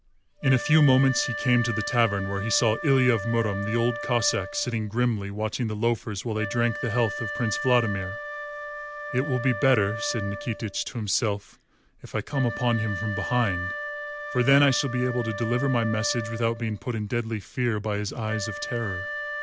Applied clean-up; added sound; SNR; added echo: none; Wind instrument, woodwind instrument; 9 dB; none.